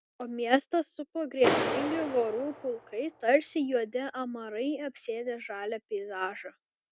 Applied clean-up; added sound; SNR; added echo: none; Clapping; 4 dB; none.